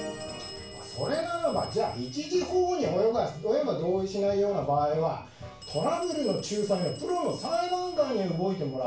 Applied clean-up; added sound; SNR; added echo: none; Telephone; 19 dB; reverberation time 0.3 s.